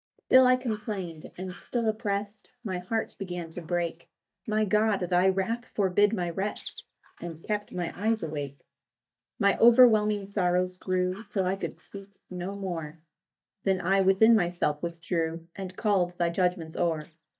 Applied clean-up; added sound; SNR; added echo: neural mask model DeepFilterNet 3.